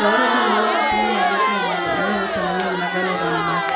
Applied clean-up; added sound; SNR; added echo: none; Crowd; -5 dB; reverberation time 0.8 s.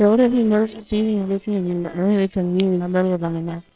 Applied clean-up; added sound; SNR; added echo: neural separator model SepFormer WHAMR!.